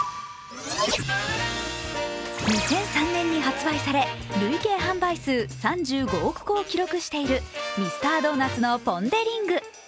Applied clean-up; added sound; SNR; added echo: none; none; none; none.